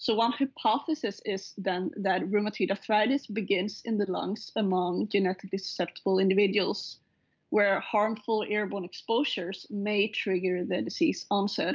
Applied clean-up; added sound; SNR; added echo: none; none; none; none.